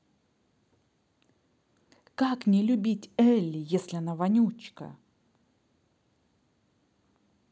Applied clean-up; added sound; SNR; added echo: none; none; none; none.